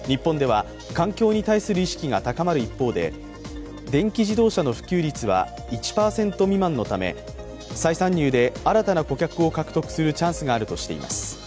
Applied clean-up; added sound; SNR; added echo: none; none; none; none.